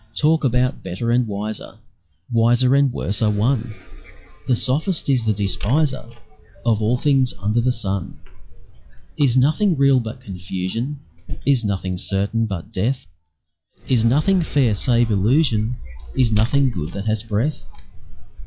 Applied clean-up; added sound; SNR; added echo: classical method log-MMSE.